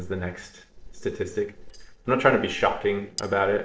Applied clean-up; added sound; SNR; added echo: neural separator model SepFormer DNS4.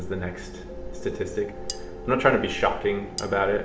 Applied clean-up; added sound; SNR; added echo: none; Cutlery, silverware; 14 dB; reverberation time 0.6 s.